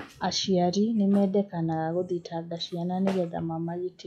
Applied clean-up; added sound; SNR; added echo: classical method log-MMSE.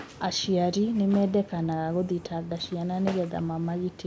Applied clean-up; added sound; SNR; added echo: none; Walk, footsteps; 18 dB; none.